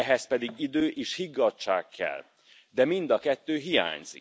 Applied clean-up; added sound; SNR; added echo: none; none; none; none.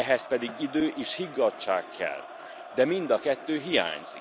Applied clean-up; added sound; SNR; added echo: none; Crowd; 14 dB; none.